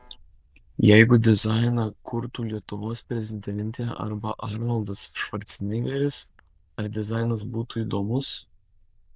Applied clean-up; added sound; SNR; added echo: neural diffusion model UNIVERSE++.